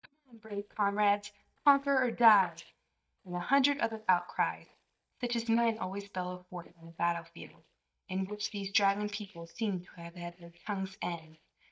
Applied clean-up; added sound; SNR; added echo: neural mask model DeepFilterNet 3.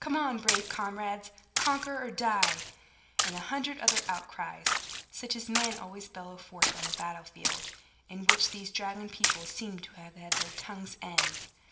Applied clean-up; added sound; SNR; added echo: none; Splash, splatter; -2 dB; reverberation time 0.8 s.